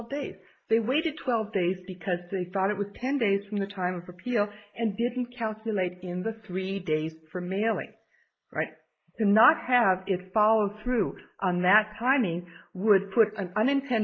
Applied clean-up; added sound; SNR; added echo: neural mask model Resemble Enhance denoiser.